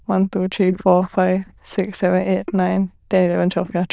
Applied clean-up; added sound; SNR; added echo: neural diffusion model UNIVERSE++.